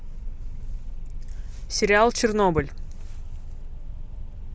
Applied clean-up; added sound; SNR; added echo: none; none; none; none.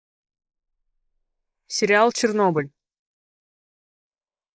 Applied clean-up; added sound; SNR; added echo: neural mask model Resemble Enhance denoiser.